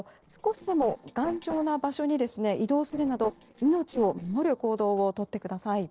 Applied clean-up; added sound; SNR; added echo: neural separator model SepFormer DNS4.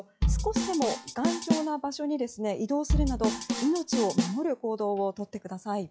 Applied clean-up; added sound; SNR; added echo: classical method log-MMSE.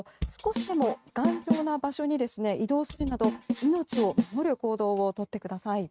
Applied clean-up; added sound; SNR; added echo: neural mask model RNNoise.